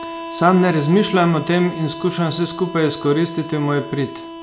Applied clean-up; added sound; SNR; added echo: none; Harmonica; 13 dB; none.